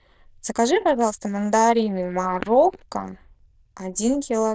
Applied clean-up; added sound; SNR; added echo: neural diffusion model UNIVERSE++.